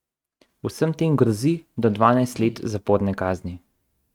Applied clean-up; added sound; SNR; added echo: neural mask model RNNoise.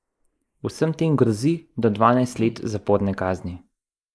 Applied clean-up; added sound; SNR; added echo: neural mask model Resemble Enhance denoiser.